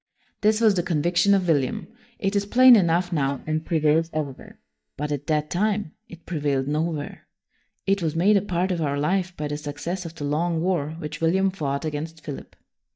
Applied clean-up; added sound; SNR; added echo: neural mask model DeepFilterNet 3.